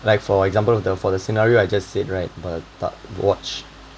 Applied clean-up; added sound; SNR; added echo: none; none; none; none.